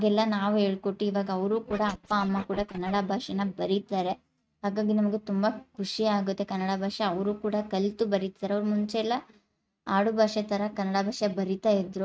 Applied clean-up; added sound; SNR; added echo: neural mask model RNNoise.